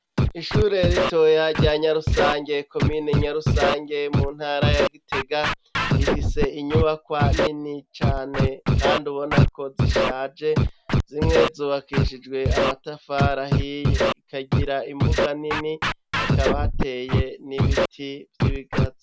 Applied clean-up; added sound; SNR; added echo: none; Scratching (performance technique); -3 dB; none.